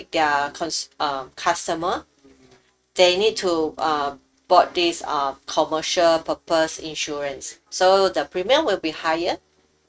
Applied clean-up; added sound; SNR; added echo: neural mask model RNNoise.